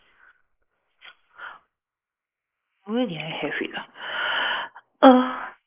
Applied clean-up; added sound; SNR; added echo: neural mask model Resemble Enhance denoiser.